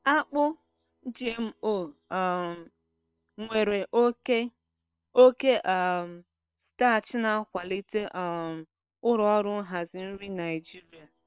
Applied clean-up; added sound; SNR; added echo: neural separator model SepFormer WHAM!.